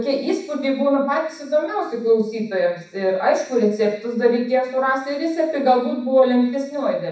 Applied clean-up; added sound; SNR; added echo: none; none; none; reverberation time 0.7 s.